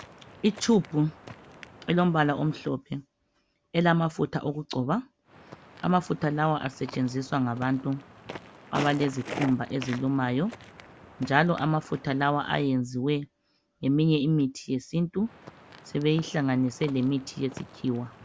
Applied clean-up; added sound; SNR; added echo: none; Walk, footsteps; 17 dB; none.